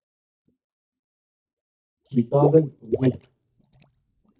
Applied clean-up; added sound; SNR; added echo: neural mask model DeepFilterNet 3.